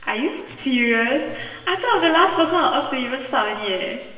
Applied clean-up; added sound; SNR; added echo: none; none; none; reverberation time 1.4 s.